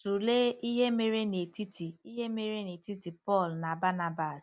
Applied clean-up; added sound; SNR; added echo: none; none; none; none.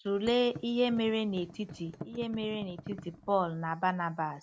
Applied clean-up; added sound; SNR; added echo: none; Thump, thud; 16 dB; none.